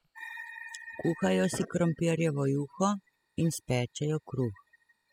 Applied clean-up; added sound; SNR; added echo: classical method spectral subtraction.